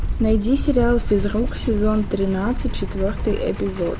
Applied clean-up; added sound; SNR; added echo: none; Truck; 3 dB; none.